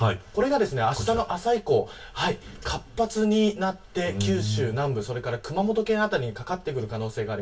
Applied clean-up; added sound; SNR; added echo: none; none; none; reverberation time 0.1 s.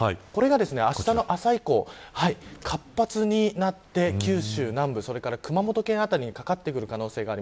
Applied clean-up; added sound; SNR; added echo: none; none; none; none.